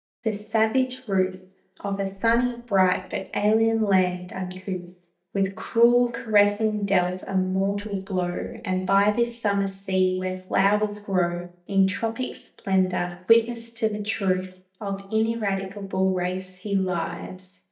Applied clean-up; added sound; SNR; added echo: neural mask model DeepFilterNet 3.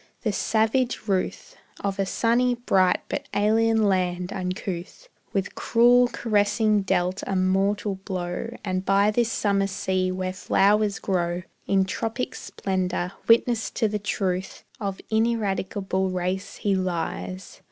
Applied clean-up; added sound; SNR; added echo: none; none; none; none.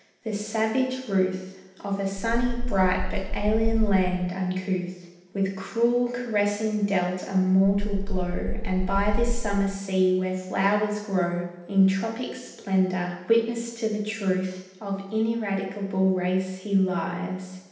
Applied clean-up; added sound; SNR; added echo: none; Meow; 0 dB; reverberation time 0.9 s.